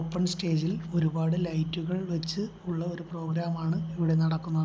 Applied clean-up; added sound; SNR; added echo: none; none; none; none.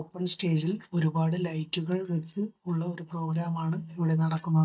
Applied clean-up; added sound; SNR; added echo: neural mask model DeepFilterNet 3.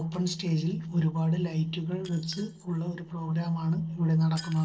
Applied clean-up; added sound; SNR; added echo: neural separator model SepFormer DNS4.